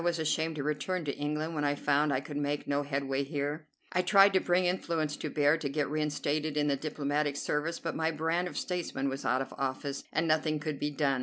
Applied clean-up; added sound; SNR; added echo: none; none; none; none.